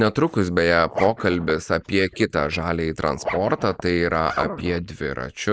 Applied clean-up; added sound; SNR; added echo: neural mask model Resemble Enhance denoiser.